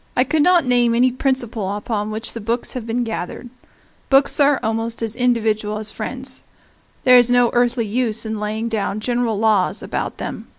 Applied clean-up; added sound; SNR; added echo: none; none; none; none.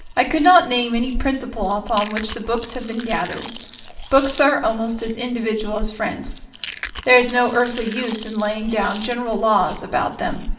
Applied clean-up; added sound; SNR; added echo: none; Chewing, mastication; 11 dB; reverberation time 0.9 s.